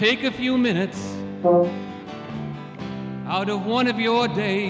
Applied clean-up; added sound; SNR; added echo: none; Brass instrument; 1 dB; none.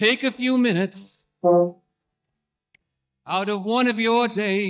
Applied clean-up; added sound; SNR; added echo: neural mask model DeepFilterNet 3.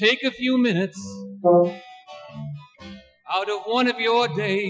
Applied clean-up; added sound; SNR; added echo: classical method Wiener filter.